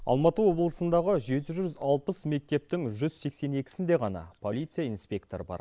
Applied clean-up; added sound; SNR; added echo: neural mask model Resemble Enhance denoiser.